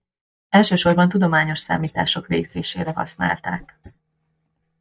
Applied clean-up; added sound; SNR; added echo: neural mask model DeepFilterNet 3.